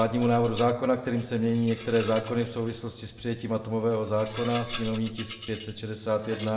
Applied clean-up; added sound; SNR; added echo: none; Rattle; 13 dB; reverberation time 0.7 s.